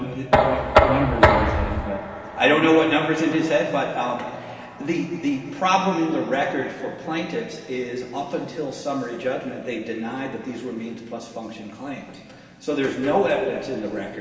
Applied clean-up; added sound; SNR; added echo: none; Knock; 3 dB; reverberation time 2.4 s.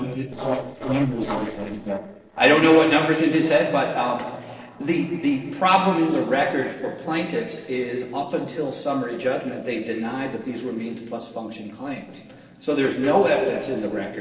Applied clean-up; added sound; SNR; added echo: neural separator model SepFormer DNS4.